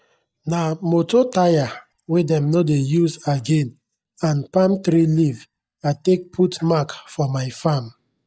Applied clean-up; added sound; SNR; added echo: neural mask model DeepFilterNet 3.